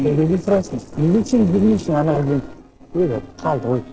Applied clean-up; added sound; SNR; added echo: neural separator model SepFormer DNS4.